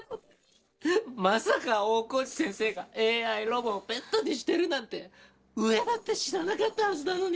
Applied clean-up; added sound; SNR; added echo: neural separator model SepFormer DNS4.